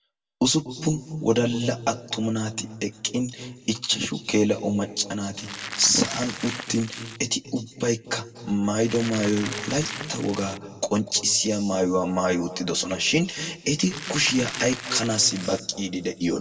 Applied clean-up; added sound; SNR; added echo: none; Crackle; 10 dB; reverberation time 1.7 s.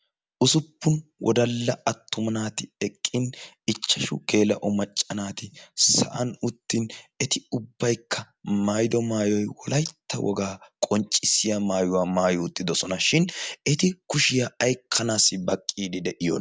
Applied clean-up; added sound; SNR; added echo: none; none; none; none.